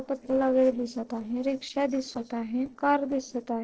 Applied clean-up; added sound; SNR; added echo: neural separator model SepFormer DNS4.